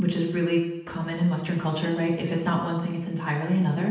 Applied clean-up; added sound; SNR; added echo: none; none; none; reverberation time 0.9 s.